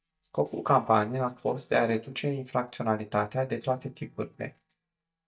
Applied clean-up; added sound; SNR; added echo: neural mask model DeepFilterNet 3.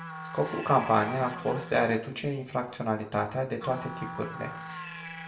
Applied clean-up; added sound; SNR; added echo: none; Musical instrument; 12 dB; reverberation time 0.6 s.